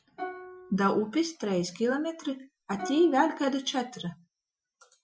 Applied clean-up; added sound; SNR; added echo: classical method Wiener filter.